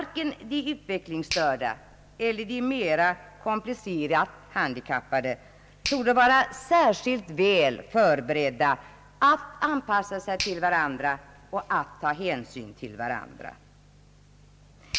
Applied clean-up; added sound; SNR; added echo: none; Finger snapping; 17 dB; none.